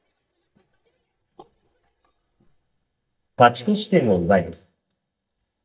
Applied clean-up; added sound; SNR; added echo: neural mask model DeepFilterNet 3.